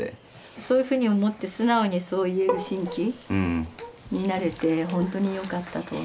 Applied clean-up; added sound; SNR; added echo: none; Bowed string instrument; 8 dB; none.